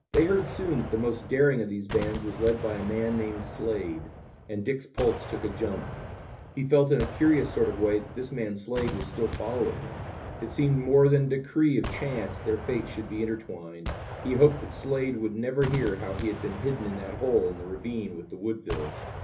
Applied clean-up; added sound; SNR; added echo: none; Gunshot, gunfire; 10 dB; reverberation time 0.3 s.